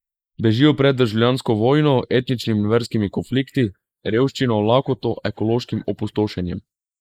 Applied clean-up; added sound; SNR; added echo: neural mask model Resemble Enhance denoiser.